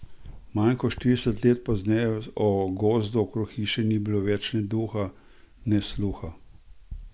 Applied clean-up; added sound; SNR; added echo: none; none; none; none.